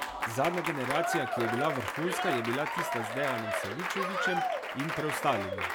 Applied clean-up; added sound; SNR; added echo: none; Applause / Crowd; -1 dB; none.